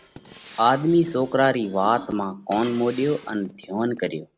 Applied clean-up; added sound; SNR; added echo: none; Dishes, pots, and pans + Gunshot, gunfire; 19 dB; none.